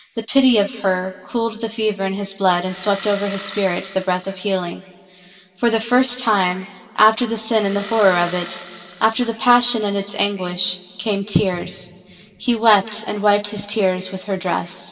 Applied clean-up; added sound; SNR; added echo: none; Engine starting; 16 dB; reverberation time 2.8 s.